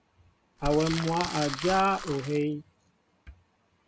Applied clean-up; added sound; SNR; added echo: none; Crumpling, crinkling; 7 dB; none.